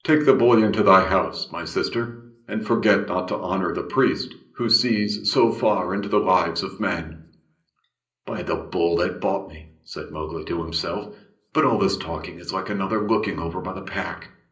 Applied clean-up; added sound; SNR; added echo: none; none; none; reverberation time 0.5 s.